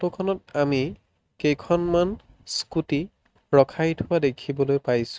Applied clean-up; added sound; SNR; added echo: neural mask model RNNoise.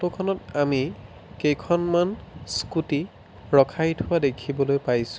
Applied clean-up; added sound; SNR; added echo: none; none; none; none.